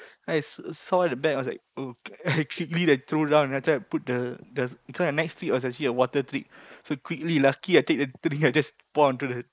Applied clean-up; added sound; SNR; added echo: neural mask model Resemble Enhance denoiser.